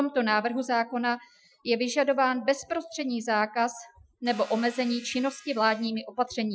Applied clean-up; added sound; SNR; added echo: classical method Wiener filter.